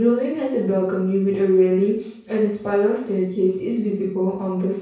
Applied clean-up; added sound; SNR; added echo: none; none; none; reverberation time 0.6 s.